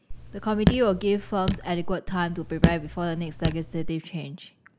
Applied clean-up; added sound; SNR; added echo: none; Raindrop / Drip; 1 dB; none.